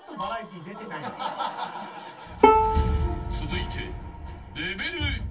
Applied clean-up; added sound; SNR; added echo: none; Bowed string instrument; -4 dB; reverberation time 0.2 s.